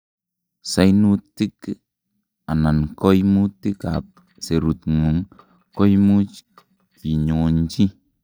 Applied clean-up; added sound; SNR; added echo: neural mask model DeepFilterNet 3.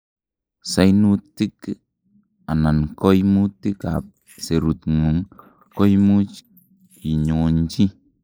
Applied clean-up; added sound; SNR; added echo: neural mask model Resemble Enhance denoiser.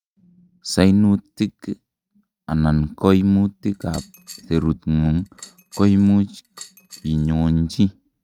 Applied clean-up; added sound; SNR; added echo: neural mask model RNNoise.